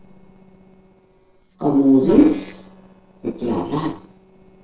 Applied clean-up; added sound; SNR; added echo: neural separator model SepFormer DNS4.